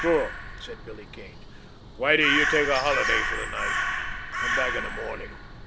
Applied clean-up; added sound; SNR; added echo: none; Crow; 1 dB; none.